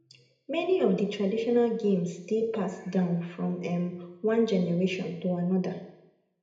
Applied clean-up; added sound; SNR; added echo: none; none; none; reverberation time 0.7 s.